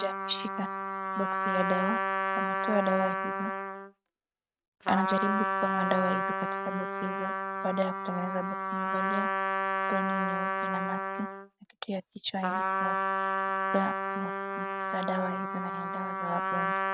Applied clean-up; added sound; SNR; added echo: neural mask model RNNoise.